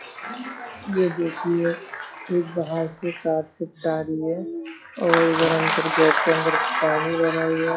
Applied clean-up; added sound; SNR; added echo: classical method log-MMSE.